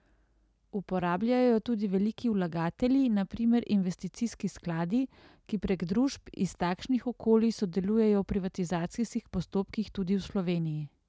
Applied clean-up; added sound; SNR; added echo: none; none; none; none.